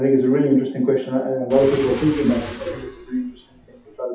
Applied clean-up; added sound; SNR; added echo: classical method WPE with log-MMSE.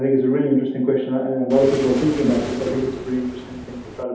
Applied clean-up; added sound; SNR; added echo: none; Waves, surf; 13 dB; reverberation time 0.8 s.